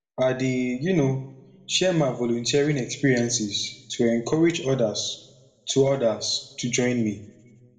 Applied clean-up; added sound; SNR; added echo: none; none; none; reverberation time 0.6 s.